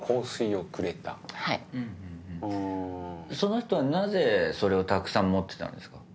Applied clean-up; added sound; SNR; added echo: none; none; none; none.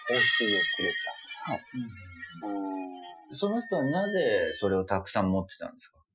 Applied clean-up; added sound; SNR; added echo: classical method Wiener filter.